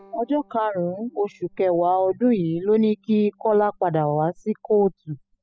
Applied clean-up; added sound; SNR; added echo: classical method spectral subtraction.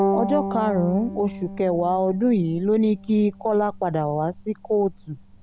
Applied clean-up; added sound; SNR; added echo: none; Bowed string instrument; 8 dB; none.